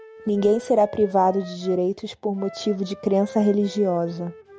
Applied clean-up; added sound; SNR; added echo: none; Wind instrument, woodwind instrument; 19 dB; none.